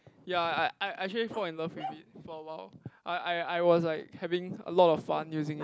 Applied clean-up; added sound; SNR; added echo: none; Growling; 19 dB; none.